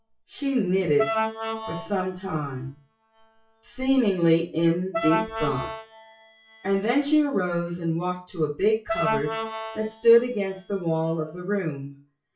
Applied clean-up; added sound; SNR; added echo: classical method WPE with log-MMSE.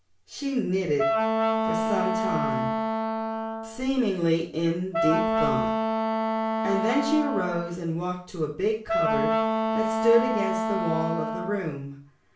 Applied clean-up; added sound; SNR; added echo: none; Wind instrument, woodwind instrument; -1 dB; reverberation time 0.4 s.